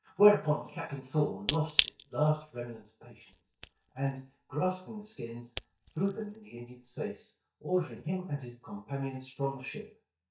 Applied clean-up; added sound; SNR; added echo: neural mask model DeepFilterNet 3.